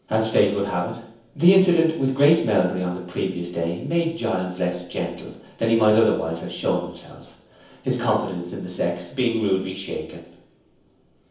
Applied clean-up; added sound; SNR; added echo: none; none; none; reverberation time 0.7 s.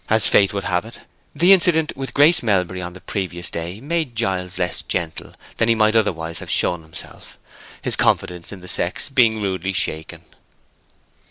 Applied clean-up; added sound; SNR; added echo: none; none; none; none.